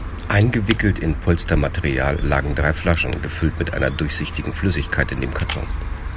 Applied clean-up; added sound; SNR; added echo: none; Camera; 13 dB; none.